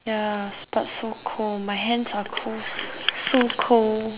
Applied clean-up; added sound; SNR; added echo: none; none; none; none.